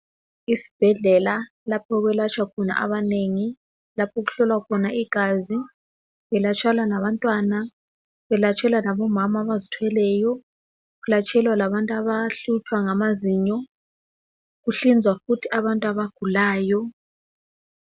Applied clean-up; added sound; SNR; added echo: none; none; none; none.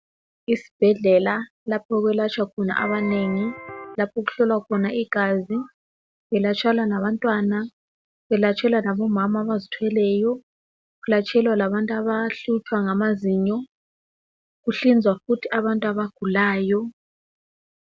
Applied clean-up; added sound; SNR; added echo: none; Electric guitar; 11 dB; none.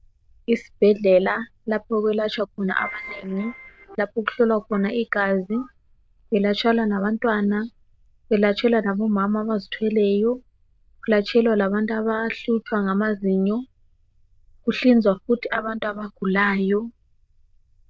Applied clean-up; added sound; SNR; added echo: neural diffusion model UNIVERSE++.